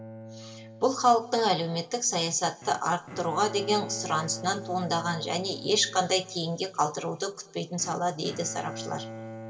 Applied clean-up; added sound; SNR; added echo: none; Bowed string instrument; 14 dB; reverberation time 1.5 s.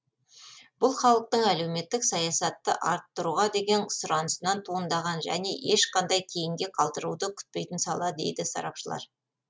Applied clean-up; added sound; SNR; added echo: none; none; none; none.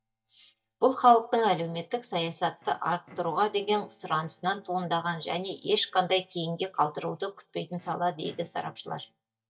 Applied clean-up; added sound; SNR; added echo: neural mask model DeepFilterNet 3.